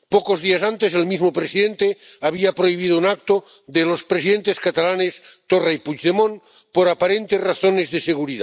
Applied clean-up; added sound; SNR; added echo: none; none; none; none.